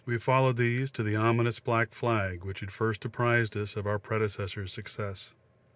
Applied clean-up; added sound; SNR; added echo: none; none; none; none.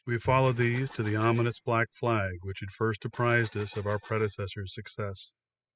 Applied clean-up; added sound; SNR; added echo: classical method spectral subtraction.